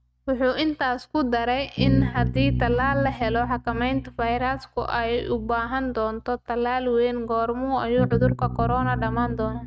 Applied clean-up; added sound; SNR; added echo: neural mask model RNNoise.